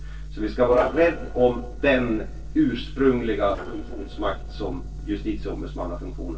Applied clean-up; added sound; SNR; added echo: neural separator model SepFormer DNS4.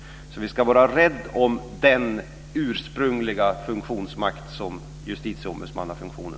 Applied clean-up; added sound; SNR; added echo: none; none; none; none.